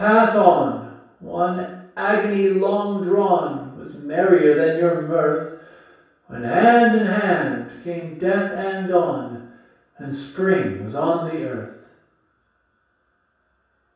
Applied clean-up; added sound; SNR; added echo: none; none; none; reverberation time 0.7 s.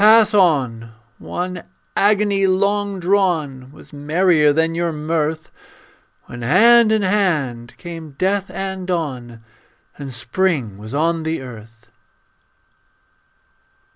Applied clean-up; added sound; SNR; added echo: none; none; none; none.